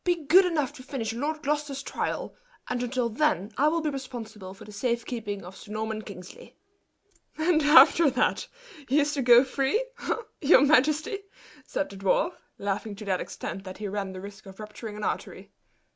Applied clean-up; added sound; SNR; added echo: none; none; none; none.